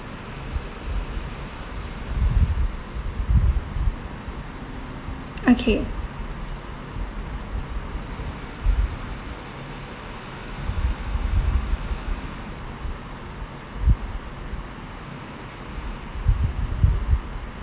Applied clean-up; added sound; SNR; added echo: none; none; none; none.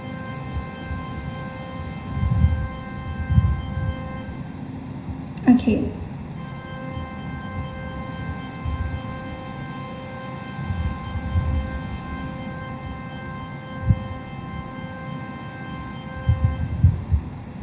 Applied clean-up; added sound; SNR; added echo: none; Organ; 14 dB; reverberation time 0.9 s.